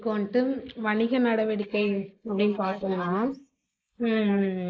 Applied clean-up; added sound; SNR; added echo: neural mask model Resemble Enhance denoiser.